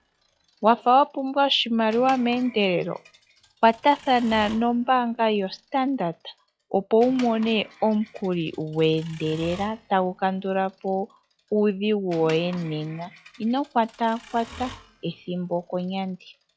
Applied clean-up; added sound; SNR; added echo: classical method log-MMSE.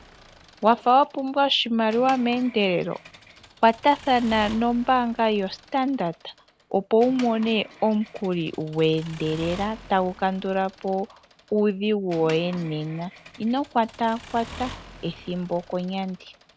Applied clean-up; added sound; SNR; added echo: none; Accelerating, revving, vroom / Mechanisms; 20 dB; none.